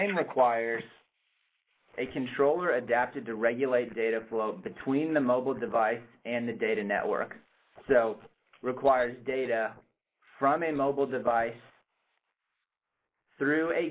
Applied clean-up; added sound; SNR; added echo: neural mask model Resemble Enhance denoiser.